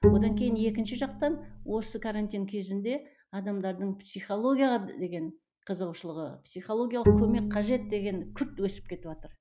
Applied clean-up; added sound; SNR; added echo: none; Bowed string instrument; -3 dB; none.